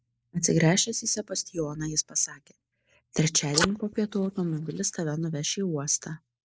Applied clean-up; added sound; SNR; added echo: neural mask model Resemble Enhance denoiser.